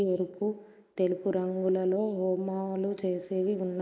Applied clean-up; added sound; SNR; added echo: neural mask model Resemble Enhance denoiser.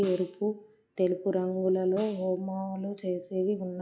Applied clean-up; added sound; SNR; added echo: classical method log-MMSE.